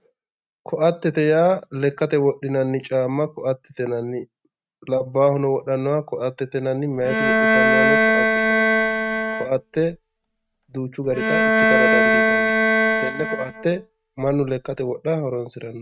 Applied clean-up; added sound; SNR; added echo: neural mask model RNNoise.